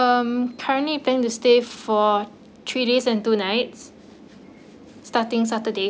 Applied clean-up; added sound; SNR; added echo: none; none; none; none.